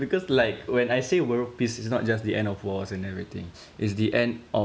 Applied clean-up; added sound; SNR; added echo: none; none; none; none.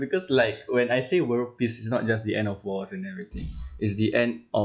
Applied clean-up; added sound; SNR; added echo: classical method log-MMSE.